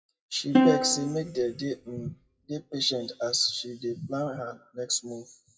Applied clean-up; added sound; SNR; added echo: classical method WPE with log-MMSE.